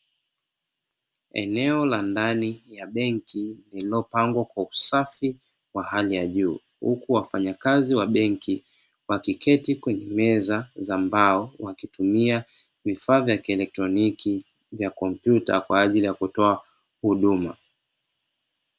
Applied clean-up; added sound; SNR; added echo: none; none; none; none.